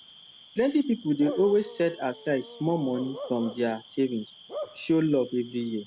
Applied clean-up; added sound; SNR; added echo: none; Bark / Cricket; 15 dB; none.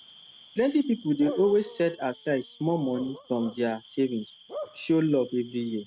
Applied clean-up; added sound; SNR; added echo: neural mask model RNNoise.